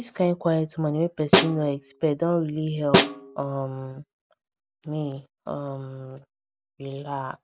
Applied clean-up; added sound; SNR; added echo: none; Snare drum; -2 dB; none.